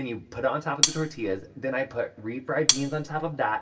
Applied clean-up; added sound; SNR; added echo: none; Cutlery, silverware; -2 dB; reverberation time 0.8 s.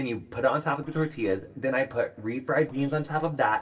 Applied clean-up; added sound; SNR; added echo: neural separator model SepFormer DNS4.